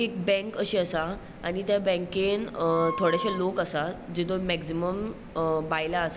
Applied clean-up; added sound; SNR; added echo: none; Wind instrument, woodwind instrument; 8 dB; none.